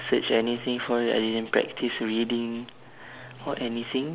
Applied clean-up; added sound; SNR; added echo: none; none; none; none.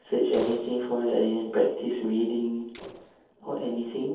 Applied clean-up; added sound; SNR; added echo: neural separator model SepFormer DNS4.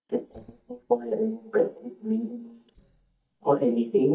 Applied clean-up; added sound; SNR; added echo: neural mask model DeepFilterNet 3.